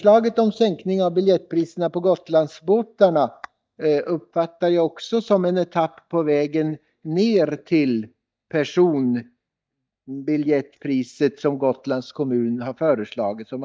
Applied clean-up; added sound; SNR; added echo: neural mask model DeepFilterNet 3.